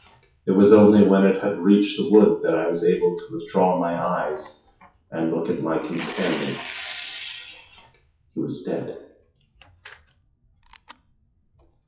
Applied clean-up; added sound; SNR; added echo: classical method WPE with log-MMSE.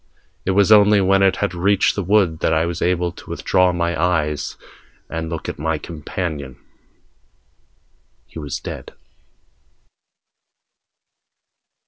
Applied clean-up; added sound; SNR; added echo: none; none; none; none.